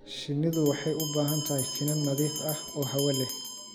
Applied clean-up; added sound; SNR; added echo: none; Bell; 7 dB; none.